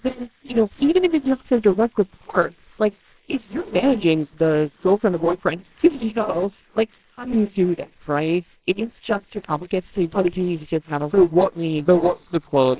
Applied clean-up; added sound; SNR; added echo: neural separator model SepFormer WHAMR!.